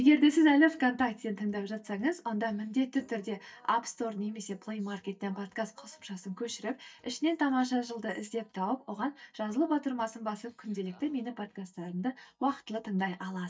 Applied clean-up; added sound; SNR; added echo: neural mask model DeepFilterNet 3.